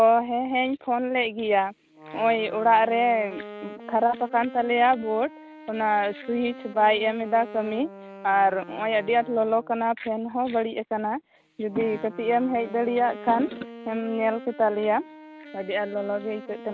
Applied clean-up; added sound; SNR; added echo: none; Wind instrument, woodwind instrument; 18 dB; none.